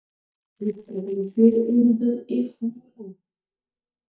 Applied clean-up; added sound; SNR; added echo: neural mask model DeepFilterNet 3.